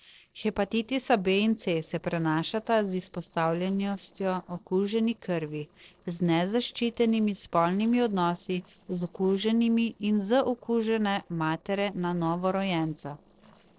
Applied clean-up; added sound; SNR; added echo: neural separator model SepFormer DNS4.